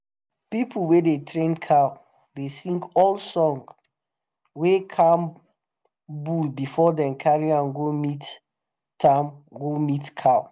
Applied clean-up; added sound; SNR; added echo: none; none; none; none.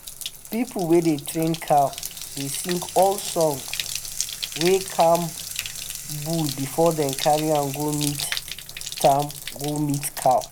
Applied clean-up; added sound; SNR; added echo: none; Bathtub (filling or washing); 9 dB; none.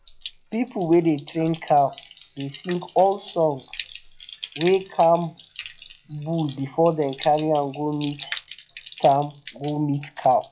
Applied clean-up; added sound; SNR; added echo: classical method log-MMSE.